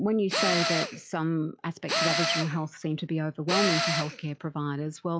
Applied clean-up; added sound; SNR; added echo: classical method log-MMSE.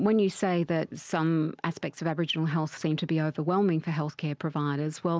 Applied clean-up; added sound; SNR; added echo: none; none; none; none.